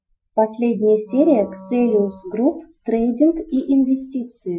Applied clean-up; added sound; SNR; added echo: classical method Wiener filter.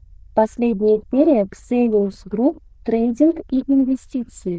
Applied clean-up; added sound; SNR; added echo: neural diffusion model UNIVERSE++.